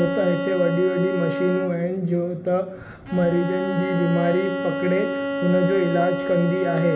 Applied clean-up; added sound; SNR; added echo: none; Bowed string instrument; 5 dB; reverberation time 1.0 s.